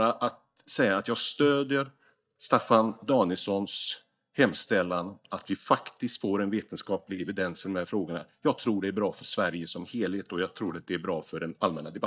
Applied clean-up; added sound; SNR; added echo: neural mask model DeepFilterNet 3.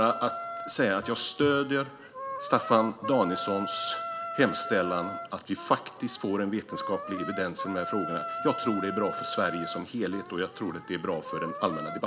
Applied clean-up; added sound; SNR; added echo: none; Wind instrument, woodwind instrument; 8 dB; reverberation time 0.6 s.